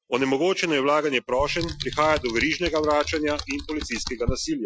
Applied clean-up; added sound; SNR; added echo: classical method Wiener filter.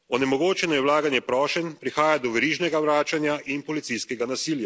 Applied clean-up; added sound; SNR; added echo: none; none; none; none.